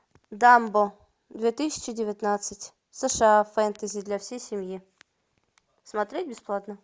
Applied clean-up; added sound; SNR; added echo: none; none; none; none.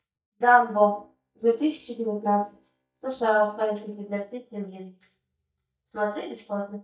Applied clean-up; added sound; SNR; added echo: neural mask model DeepFilterNet 3.